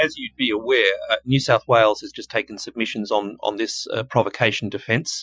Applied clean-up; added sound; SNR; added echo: classical method Wiener filter.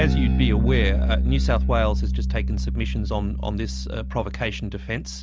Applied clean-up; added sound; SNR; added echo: none; Bass guitar; -4 dB; none.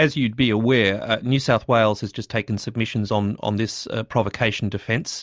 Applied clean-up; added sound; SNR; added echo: none; none; none; none.